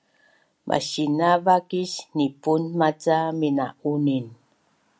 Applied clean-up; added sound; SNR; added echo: none; none; none; none.